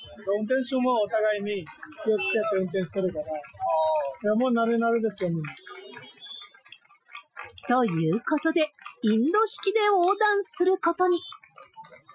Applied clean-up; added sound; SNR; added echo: classical method Wiener filter.